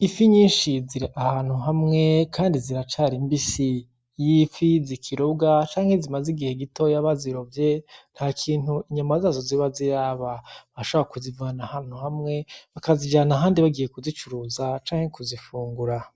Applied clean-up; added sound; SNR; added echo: none; none; none; none.